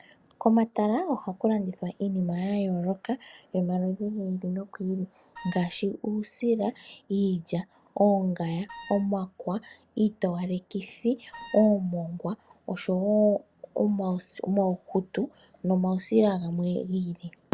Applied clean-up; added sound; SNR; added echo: none; Wind instrument, woodwind instrument; 18 dB; none.